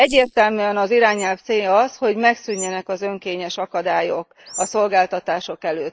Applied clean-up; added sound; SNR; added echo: neural mask model Resemble Enhance denoiser.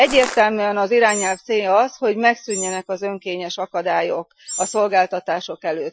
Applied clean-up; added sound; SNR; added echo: classical method Wiener filter.